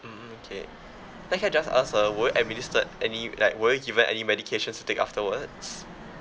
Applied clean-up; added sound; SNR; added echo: none; Fixed-wing aircraft, airplane; 18 dB; none.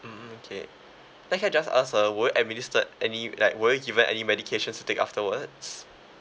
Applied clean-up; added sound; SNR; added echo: none; none; none; none.